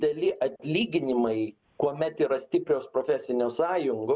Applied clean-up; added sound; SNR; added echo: none; none; none; none.